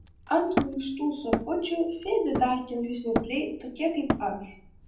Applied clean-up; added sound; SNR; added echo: none; Hammer; 5 dB; reverberation time 0.6 s.